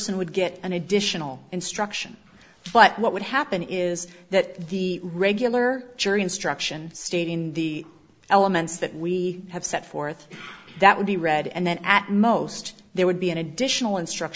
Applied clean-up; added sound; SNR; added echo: none; none; none; none.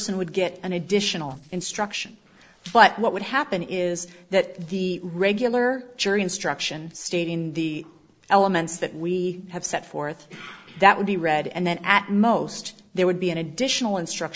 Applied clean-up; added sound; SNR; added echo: neural separator model SepFormer DNS4.